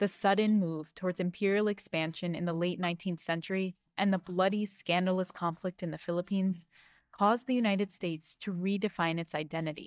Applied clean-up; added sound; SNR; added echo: neural mask model DeepFilterNet 3.